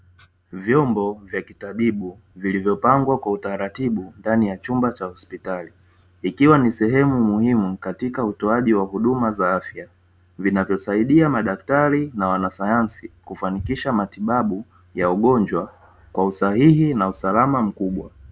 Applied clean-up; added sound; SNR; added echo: none; none; none; none.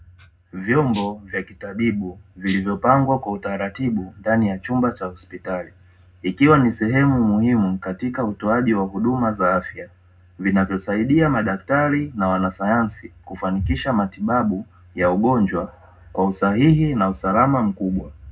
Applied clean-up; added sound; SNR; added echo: none; Rattle (instrument); 16 dB; reverberation time 0.3 s.